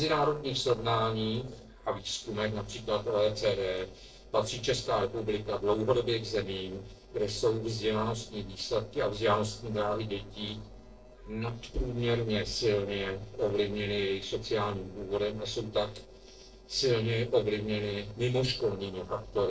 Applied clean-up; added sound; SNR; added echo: neural separator model SepFormer DNS4.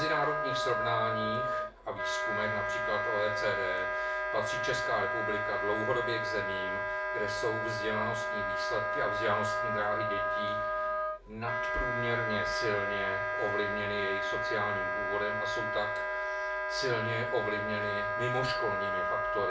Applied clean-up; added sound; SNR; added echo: none; Wind instrument, woodwind instrument; -3 dB; reverberation time 0.3 s.